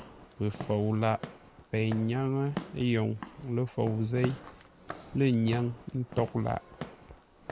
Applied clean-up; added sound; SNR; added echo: none; Walk, footsteps / Siren; 14 dB; none.